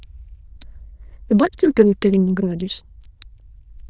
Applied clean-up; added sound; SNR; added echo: neural diffusion model UNIVERSE++.